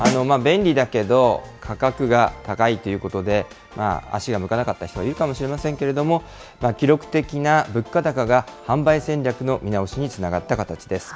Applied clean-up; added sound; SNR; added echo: none; Snare drum; 6 dB; none.